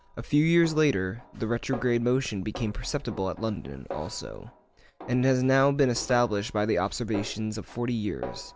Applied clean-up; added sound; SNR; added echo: none; Snare drum; 17 dB; none.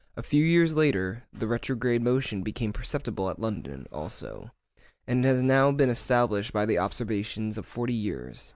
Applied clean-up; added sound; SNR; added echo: none; none; none; none.